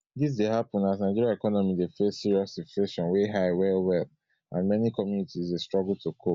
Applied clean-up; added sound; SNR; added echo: none; none; none; none.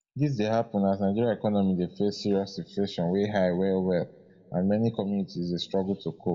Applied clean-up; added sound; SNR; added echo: none; none; none; reverberation time 0.9 s.